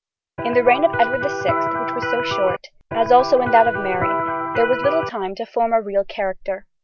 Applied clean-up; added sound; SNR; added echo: none; Electric guitar; 3 dB; none.